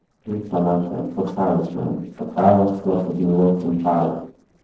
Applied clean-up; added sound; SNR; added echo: neural separator model SepFormer DNS4.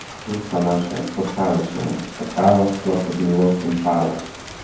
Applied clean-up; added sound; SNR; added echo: none; Rain; 15 dB; reverberation time 0.9 s.